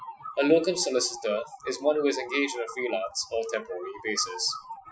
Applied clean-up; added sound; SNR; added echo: classical method Wiener filter.